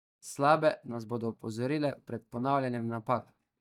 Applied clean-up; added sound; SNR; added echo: neural mask model DeepFilterNet 3.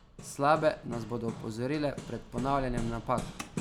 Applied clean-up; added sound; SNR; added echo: none; Hammer; 9 dB; none.